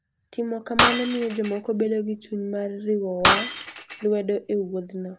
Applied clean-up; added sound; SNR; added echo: none; Shatter; -4 dB; none.